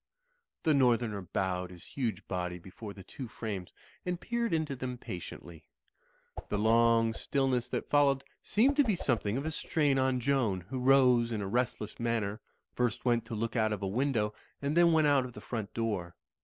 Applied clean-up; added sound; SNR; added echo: neural mask model Resemble Enhance denoiser.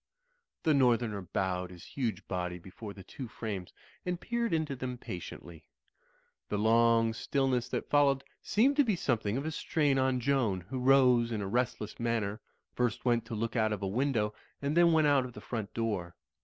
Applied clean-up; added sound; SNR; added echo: none; none; none; none.